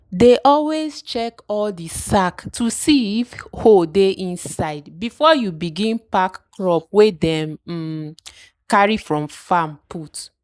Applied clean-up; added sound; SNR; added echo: neural mask model Resemble Enhance denoiser.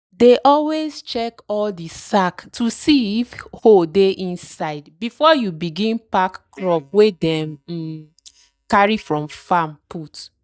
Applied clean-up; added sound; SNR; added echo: neural mask model DeepFilterNet 3.